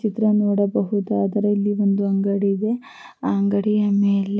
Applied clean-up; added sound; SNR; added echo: none; none; none; none.